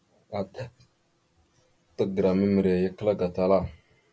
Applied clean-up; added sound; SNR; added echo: none; none; none; none.